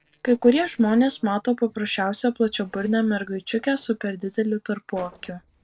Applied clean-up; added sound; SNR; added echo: neural separator model SepFormer DNS4.